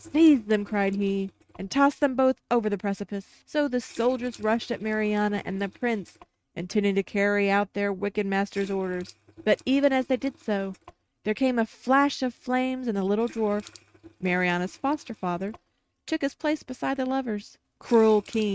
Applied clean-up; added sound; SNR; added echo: neural mask model RNNoise.